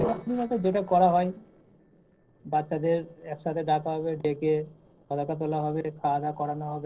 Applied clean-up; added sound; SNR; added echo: neural separator model SepFormer DNS4.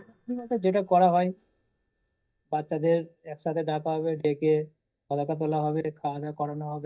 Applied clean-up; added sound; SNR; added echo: neural mask model DeepFilterNet 3.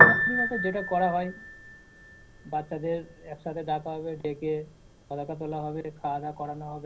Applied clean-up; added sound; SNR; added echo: none; Piano; -3 dB; reverberation time 0.4 s.